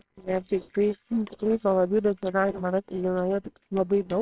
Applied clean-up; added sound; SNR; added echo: neural separator model SepFormer WHAMR!.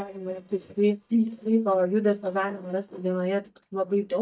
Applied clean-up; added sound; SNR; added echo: neural mask model DeepFilterNet 3.